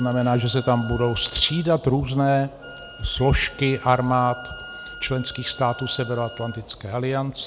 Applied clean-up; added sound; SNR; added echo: none; Wind instrument, woodwind instrument; 18 dB; none.